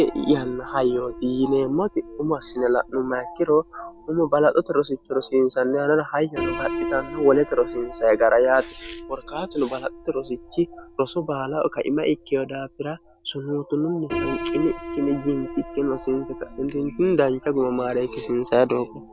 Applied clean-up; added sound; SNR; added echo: none; Piano; 13 dB; none.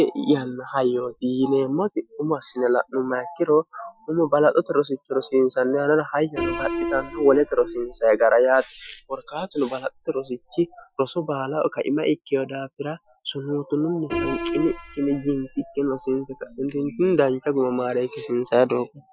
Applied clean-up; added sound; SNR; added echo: classical method Wiener filter.